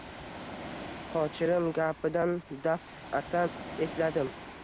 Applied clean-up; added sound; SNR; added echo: none; Ocean; 11 dB; none.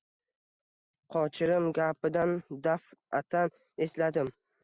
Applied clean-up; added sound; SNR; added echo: none; none; none; none.